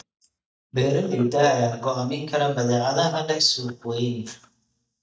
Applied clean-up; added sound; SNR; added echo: neural mask model DeepFilterNet 3.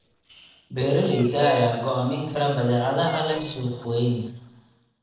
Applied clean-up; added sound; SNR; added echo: neural separator model SepFormer DNS4.